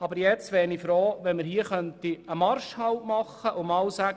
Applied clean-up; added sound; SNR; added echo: none; none; none; none.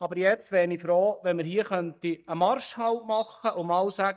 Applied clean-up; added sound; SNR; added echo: neural mask model DeepFilterNet 3.